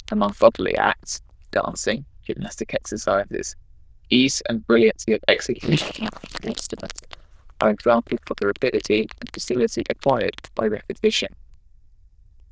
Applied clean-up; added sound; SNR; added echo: neural diffusion model UNIVERSE++.